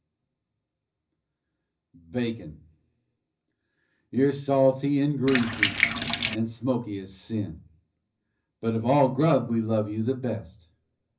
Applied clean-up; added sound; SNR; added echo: none; Sink (filling or washing); -1 dB; reverberation time 0.4 s.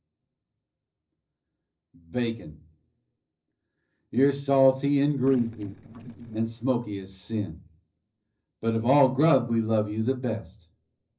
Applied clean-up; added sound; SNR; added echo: neural separator model SepFormer DNS4.